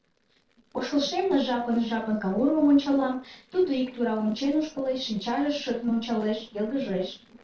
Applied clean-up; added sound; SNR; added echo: neural separator model SepFormer DNS4.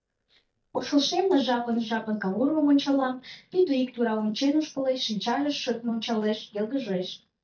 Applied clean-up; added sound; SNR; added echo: neural mask model DeepFilterNet 3.